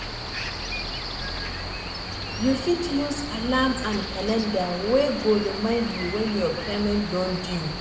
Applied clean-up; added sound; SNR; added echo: none; Cricket; 5 dB; reverberation time 0.8 s.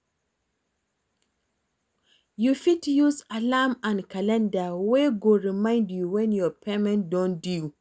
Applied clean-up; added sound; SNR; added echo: none; none; none; none.